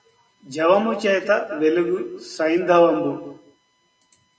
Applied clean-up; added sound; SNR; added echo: none; none; none; none.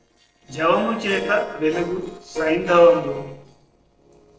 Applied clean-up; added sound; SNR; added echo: neural separator model SepFormer DNS4.